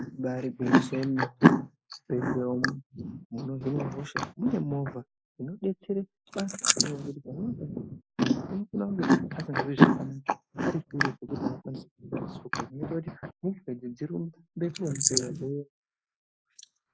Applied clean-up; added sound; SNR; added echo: neural mask model Resemble Enhance denoiser.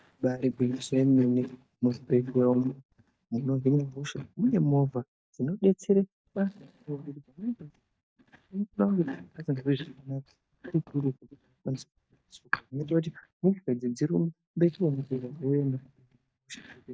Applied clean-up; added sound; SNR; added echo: neural mask model DeepFilterNet 3.